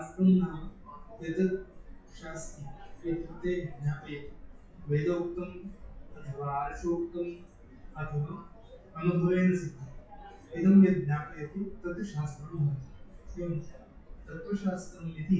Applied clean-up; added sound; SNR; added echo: classical method WPE with log-MMSE.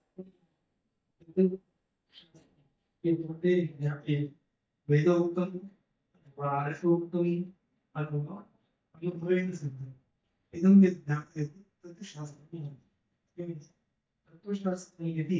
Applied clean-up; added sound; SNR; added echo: neural mask model DeepFilterNet 3.